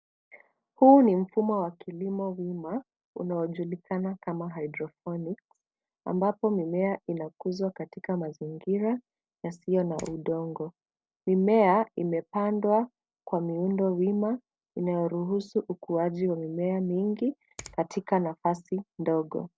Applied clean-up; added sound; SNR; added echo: neural separator model SepFormer DNS4.